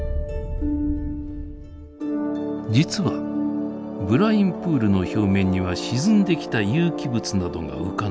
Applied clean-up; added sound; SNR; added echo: none; none; none; none.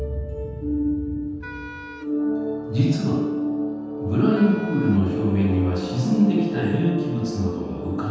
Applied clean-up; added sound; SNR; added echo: none; Wind instrument, woodwind instrument; 18 dB; reverberation time 1.2 s.